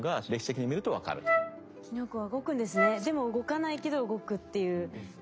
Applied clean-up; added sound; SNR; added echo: none; Wind instrument, woodwind instrument; 0 dB; none.